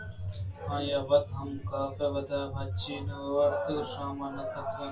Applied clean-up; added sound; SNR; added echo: none; none; none; reverberation time 0.2 s.